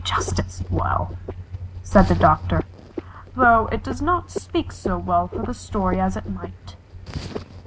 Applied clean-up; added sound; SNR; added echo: none; Frog; 13 dB; none.